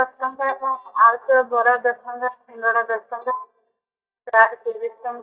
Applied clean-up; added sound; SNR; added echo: neural mask model DeepFilterNet 3.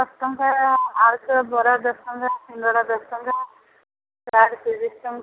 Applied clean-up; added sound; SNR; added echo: none; none; none; none.